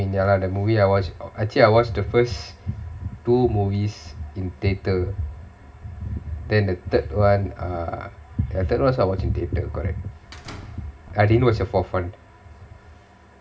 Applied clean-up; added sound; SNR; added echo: none; Slam; 20 dB; reverberation time 0.4 s.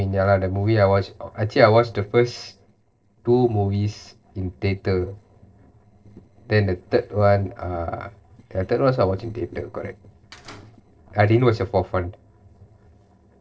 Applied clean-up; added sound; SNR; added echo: neural separator model SepFormer DNS4.